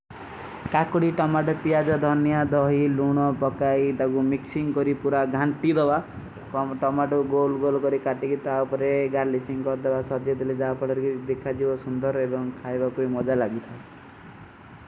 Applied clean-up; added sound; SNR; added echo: none; none; none; none.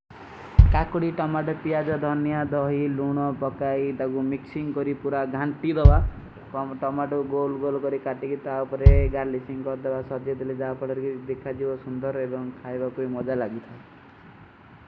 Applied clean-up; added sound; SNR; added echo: none; Bass drum; -5 dB; none.